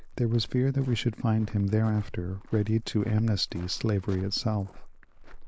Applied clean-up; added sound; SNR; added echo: neural mask model Resemble Enhance denoiser.